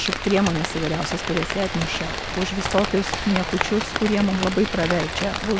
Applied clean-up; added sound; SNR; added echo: none; Rain; 4 dB; none.